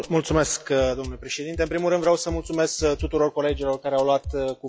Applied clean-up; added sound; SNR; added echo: classical method log-MMSE.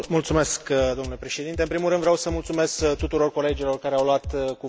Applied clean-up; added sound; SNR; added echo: none; Drum kit; 13 dB; none.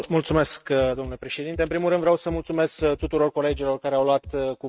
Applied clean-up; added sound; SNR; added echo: neural mask model RNNoise.